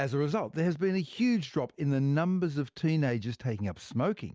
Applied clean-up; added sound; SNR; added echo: none; none; none; none.